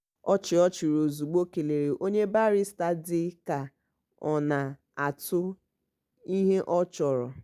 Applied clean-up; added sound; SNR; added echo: none; none; none; none.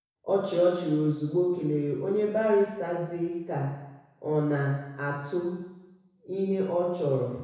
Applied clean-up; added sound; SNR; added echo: none; none; none; reverberation time 1.0 s.